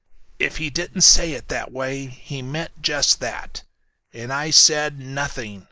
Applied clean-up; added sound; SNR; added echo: neural mask model Resemble Enhance denoiser.